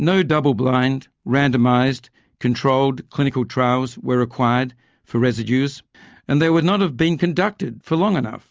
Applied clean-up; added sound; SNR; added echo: none; none; none; none.